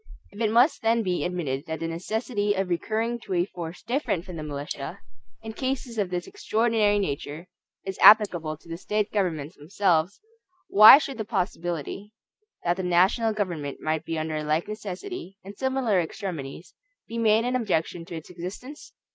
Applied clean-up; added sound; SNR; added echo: neural mask model Resemble Enhance denoiser.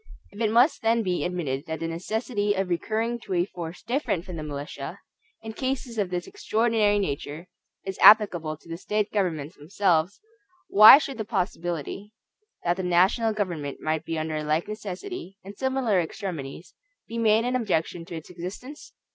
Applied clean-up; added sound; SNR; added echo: none; none; none; none.